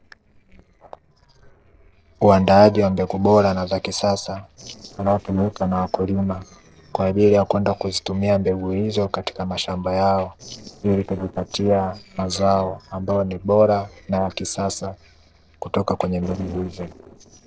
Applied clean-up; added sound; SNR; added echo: neural separator model SepFormer DNS4.